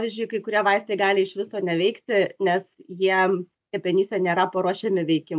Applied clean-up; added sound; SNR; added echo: none; none; none; none.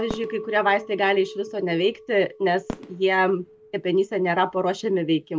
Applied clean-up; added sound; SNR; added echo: none; Fireworks + Chink, clink; 16 dB; none.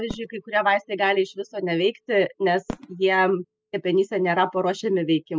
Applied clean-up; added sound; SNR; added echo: classical method spectral subtraction.